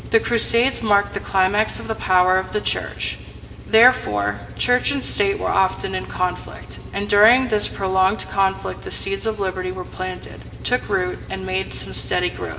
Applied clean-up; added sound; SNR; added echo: none; Engine; 13 dB; reverberation time 1.3 s.